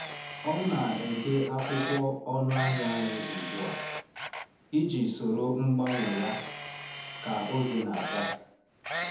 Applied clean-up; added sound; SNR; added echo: none; Camera; 5 dB; reverberation time 1.0 s.